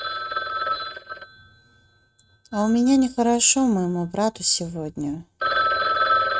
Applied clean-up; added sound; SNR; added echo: neural mask model RNNoise.